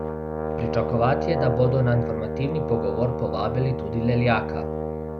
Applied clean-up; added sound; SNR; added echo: none; Brass instrument; 3 dB; none.